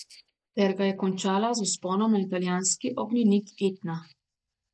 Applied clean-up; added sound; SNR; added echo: neural mask model DeepFilterNet 3.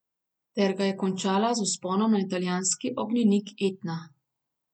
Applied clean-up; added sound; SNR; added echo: none; none; none; none.